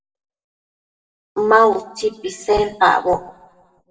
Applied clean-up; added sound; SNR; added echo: none; none; none; reverberation time 0.6 s.